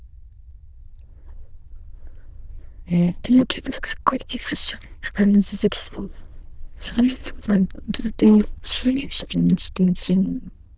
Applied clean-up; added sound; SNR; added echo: neural diffusion model UNIVERSE++.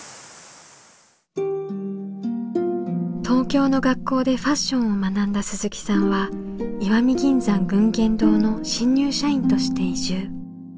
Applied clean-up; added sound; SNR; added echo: none; none; none; none.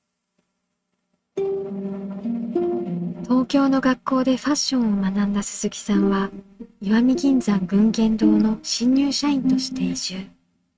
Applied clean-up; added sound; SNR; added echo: neural mask model RNNoise.